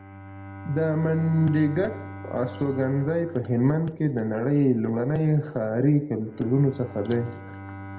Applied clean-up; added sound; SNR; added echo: none; Bowed string instrument; 16 dB; reverberation time 1.0 s.